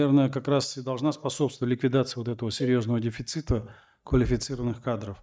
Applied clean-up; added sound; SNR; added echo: neural mask model DeepFilterNet 3.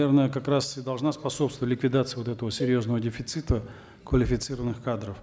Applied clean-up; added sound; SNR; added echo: none; Cowbell; 18 dB; none.